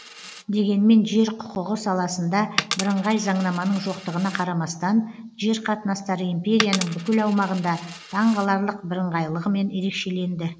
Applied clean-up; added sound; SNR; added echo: none; Coin (dropping); 13 dB; none.